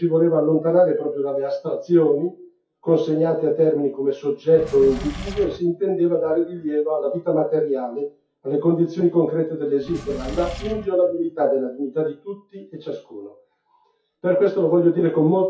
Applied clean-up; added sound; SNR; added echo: classical method WPE with log-MMSE.